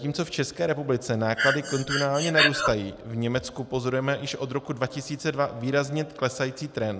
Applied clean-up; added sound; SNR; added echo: none; Breathing; -1 dB; none.